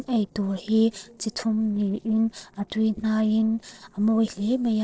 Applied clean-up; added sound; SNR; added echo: neural separator model SepFormer DNS4.